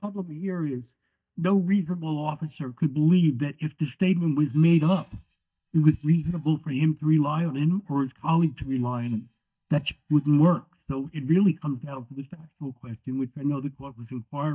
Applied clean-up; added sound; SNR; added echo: neural mask model DeepFilterNet 3.